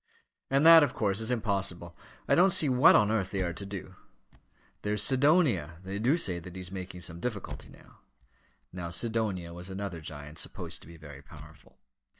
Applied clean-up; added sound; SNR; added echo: neural mask model DeepFilterNet 3.